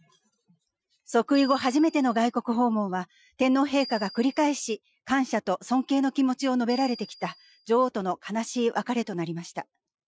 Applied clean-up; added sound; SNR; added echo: classical method Wiener filter.